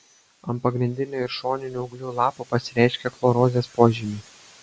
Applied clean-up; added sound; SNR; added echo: none; none; none; none.